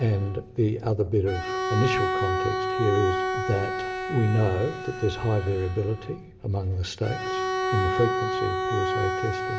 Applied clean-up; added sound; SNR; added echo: none; Bowed string instrument; 2 dB; reverberation time 1.2 s.